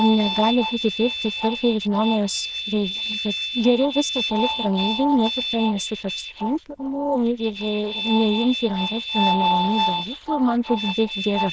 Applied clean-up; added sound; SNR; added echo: neural diffusion model UNIVERSE++.